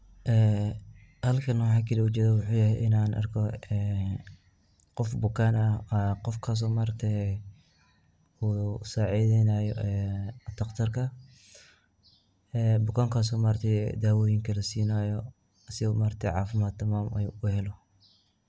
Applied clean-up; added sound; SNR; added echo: none; none; none; none.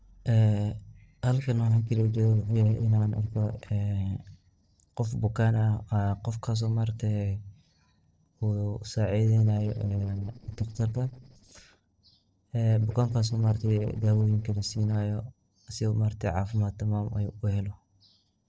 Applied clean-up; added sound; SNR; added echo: neural separator model SepFormer DNS4.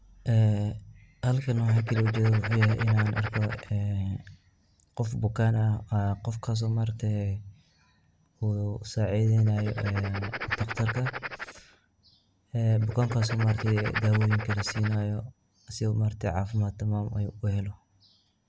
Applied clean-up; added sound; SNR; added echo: none; Writing; 10 dB; none.